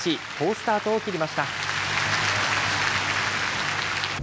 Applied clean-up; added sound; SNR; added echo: none; none; none; none.